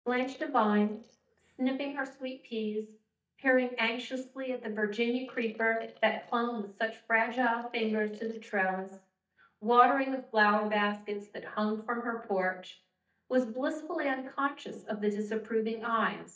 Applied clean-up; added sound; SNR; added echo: neural mask model DeepFilterNet 3.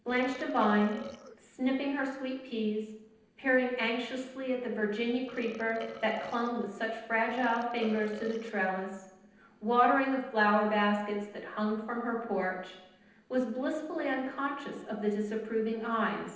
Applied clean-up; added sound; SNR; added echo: neural separator model SepFormer DNS4.